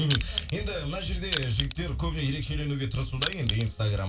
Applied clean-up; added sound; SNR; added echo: none; Crushing; 2 dB; reverberation time 0.2 s.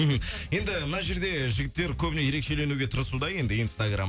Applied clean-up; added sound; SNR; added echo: none; none; none; none.